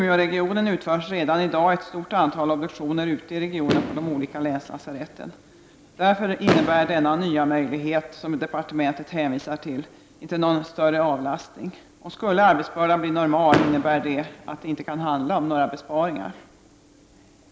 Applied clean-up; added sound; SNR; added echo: none; Fireworks; 10 dB; none.